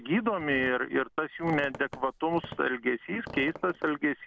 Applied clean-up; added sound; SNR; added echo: none; Squeak; 17 dB; none.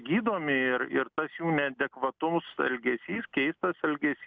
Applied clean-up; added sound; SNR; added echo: none; none; none; none.